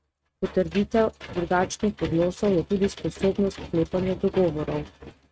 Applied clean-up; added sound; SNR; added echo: neural mask model RNNoise.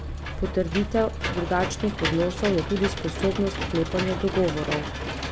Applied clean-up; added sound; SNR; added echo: none; Engine / Mechanisms; 4 dB; none.